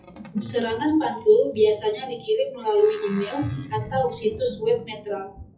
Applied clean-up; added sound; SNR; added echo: classical method WPE with log-MMSE.